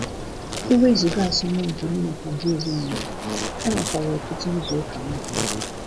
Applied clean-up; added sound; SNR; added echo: none; Insect; 5 dB; none.